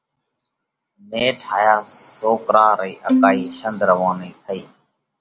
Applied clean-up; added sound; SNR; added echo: none; Bowed string instrument; 0 dB; none.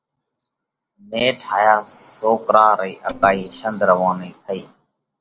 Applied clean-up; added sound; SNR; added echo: neural separator model SepFormer DNS4.